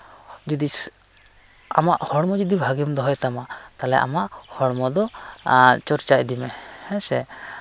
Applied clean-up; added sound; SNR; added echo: none; none; none; none.